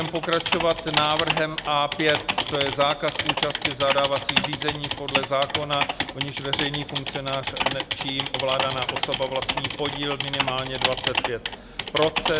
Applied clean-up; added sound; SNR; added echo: none; Typing; 1 dB; none.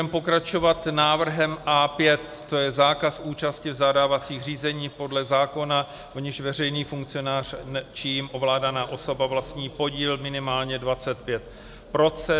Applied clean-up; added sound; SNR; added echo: none; none; none; none.